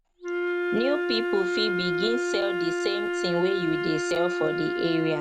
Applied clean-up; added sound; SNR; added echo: none; Wind instrument, woodwind instrument; -1 dB; none.